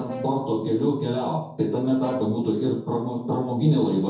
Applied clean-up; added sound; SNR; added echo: none; Brass instrument; 18 dB; reverberation time 0.6 s.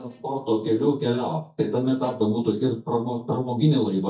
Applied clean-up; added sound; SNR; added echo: neural mask model DeepFilterNet 3.